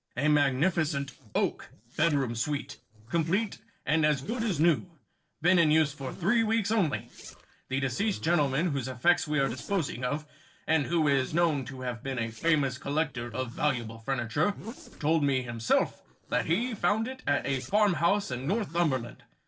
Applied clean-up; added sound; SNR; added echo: neural separator model SepFormer DNS4.